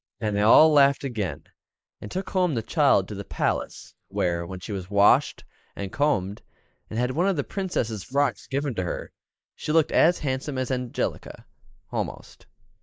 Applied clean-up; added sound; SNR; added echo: neural mask model Resemble Enhance denoiser.